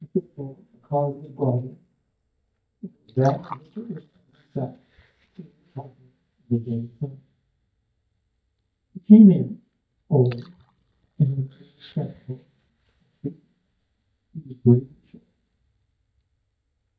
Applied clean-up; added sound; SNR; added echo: neural mask model DeepFilterNet 3.